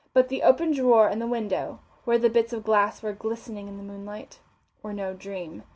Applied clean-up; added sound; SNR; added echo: none; none; none; none.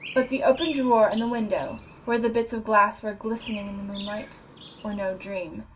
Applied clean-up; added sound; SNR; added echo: none; Chirp, tweet; 18 dB; reverberation time 0.2 s.